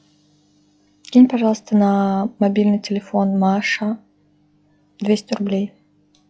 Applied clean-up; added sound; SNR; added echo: classical method log-MMSE.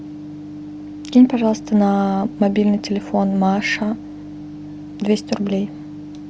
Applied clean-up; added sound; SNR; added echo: none; Microwave oven; 13 dB; none.